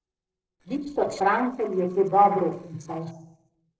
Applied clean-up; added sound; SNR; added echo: neural separator model SepFormer DNS4.